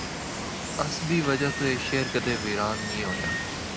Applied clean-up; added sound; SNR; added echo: none; Water; 3 dB; none.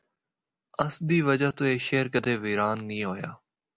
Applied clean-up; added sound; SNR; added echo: none; none; none; none.